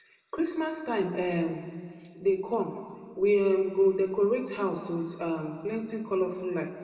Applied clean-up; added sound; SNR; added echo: none; none; none; reverberation time 1.8 s.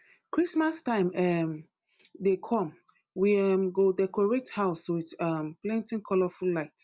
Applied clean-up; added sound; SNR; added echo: none; none; none; none.